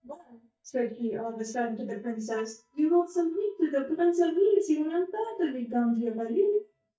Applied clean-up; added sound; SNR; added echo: neural mask model DeepFilterNet 3.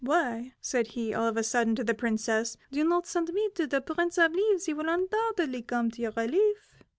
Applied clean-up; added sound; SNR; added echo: none; none; none; none.